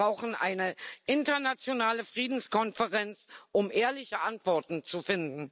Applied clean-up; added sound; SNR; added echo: none; none; none; none.